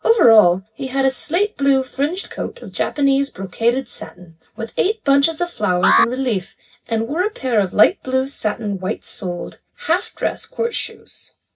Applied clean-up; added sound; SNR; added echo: none; Alarm; 3 dB; reverberation time 0.4 s.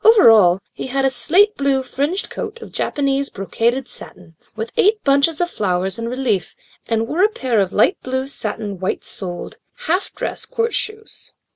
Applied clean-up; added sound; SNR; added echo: none; none; none; none.